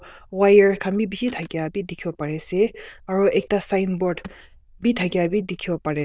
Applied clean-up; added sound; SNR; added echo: neural diffusion model UNIVERSE++.